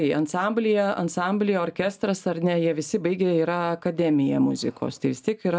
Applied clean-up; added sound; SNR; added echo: none; none; none; none.